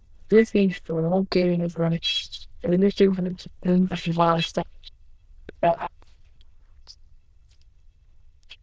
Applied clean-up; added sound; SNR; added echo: neural diffusion model UNIVERSE++.